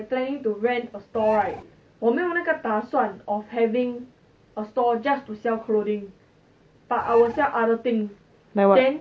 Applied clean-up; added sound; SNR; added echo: none; Bird; 11 dB; none.